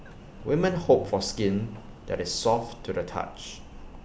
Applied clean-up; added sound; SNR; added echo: none; Engine; 20 dB; none.